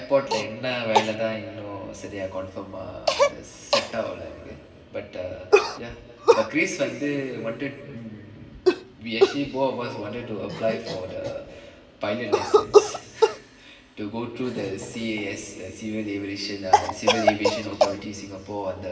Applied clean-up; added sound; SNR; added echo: none; Cough; -3 dB; reverberation time 2.7 s.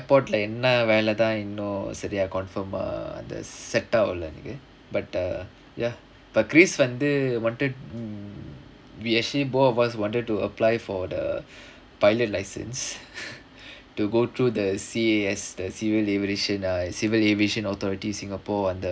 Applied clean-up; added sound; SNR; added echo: none; none; none; none.